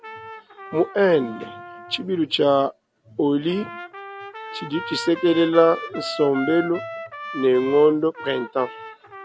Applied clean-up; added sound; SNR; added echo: none; Trumpet; 13 dB; none.